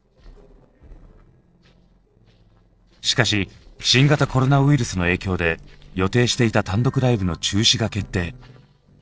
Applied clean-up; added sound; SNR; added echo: neural separator model SepFormer DNS4.